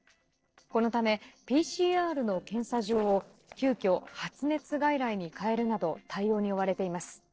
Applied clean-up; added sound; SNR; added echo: neural separator model SepFormer DNS4.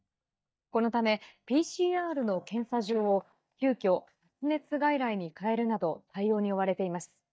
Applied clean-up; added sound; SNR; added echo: neural mask model DeepFilterNet 3.